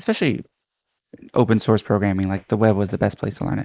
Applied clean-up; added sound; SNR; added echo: neural mask model Resemble Enhance denoiser.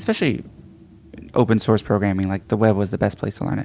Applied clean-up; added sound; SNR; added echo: none; none; none; none.